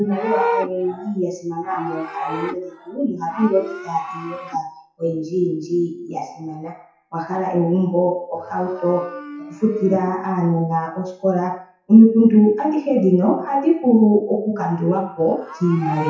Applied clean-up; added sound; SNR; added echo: classical method WPE with log-MMSE.